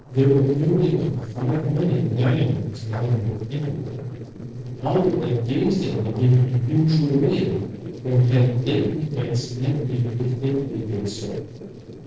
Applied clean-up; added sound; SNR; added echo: neural separator model SepFormer DNS4.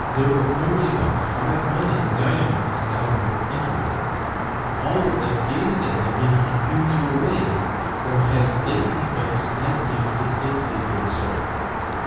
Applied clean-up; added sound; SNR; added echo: none; Rain; 2 dB; reverberation time 1.3 s.